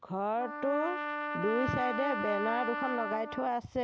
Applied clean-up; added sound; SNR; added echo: none; Trumpet; 4 dB; none.